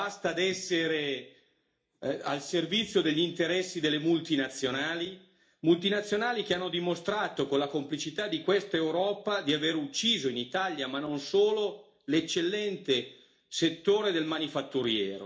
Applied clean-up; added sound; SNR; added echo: none; none; none; reverberation time 0.4 s.